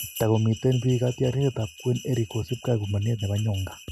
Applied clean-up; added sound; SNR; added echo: neural mask model RNNoise.